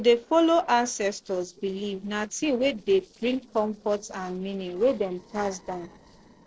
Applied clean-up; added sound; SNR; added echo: neural separator model SepFormer DNS4.